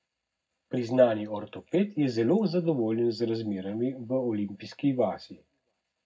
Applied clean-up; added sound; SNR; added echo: none; none; none; reverberation time 0.3 s.